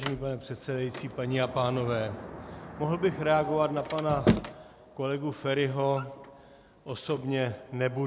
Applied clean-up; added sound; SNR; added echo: none; Sliding door; 7 dB; none.